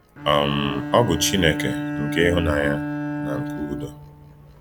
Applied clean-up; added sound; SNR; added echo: none; Bowed string instrument; 5 dB; none.